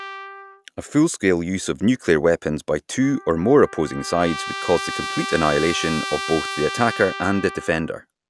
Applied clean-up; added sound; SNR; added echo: none; Trumpet; 10 dB; none.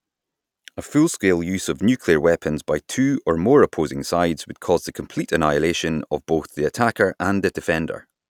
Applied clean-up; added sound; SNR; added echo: none; none; none; none.